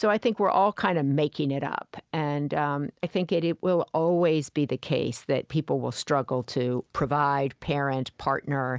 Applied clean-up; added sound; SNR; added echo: none; none; none; none.